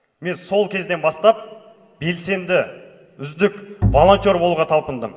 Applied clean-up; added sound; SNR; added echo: none; Bowed string instrument; 5 dB; reverberation time 1.6 s.